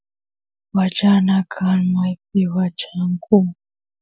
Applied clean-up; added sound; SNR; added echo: none; none; none; none.